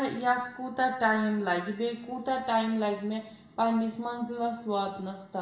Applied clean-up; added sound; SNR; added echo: none; none; none; reverberation time 0.8 s.